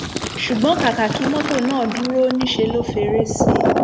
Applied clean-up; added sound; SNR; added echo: none; Fill (with liquid); 2 dB; none.